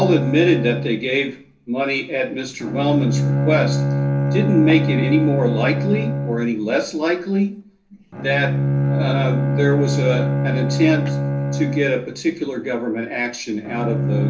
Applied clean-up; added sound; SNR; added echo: none; Bowed string instrument; 1 dB; reverberation time 0.3 s.